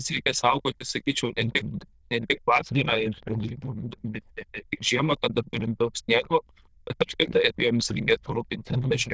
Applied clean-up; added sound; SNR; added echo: neural diffusion model UNIVERSE++.